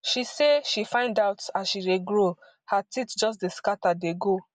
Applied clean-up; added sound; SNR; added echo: none; none; none; none.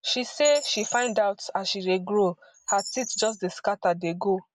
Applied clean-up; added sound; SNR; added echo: none; Bird; 13 dB; none.